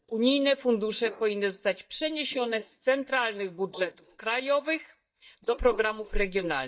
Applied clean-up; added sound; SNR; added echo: neural mask model DeepFilterNet 3.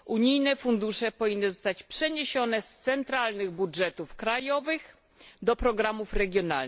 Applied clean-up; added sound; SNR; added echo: none; none; none; none.